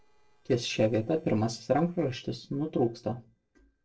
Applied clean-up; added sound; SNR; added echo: neural separator model SepFormer DNS4.